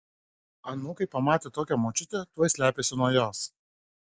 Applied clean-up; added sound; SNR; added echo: none; none; none; none.